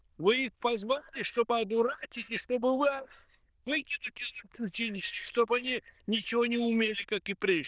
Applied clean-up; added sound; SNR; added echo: neural diffusion model UNIVERSE++.